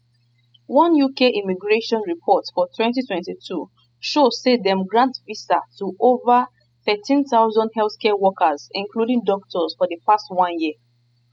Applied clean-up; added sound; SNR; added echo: classical method spectral subtraction.